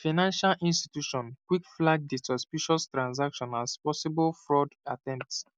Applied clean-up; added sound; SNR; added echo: none; none; none; none.